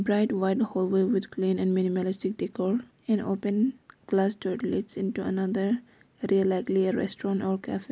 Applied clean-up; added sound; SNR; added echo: none; none; none; none.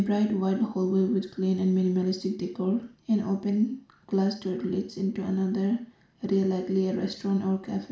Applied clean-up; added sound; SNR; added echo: none; none; none; reverberation time 0.4 s.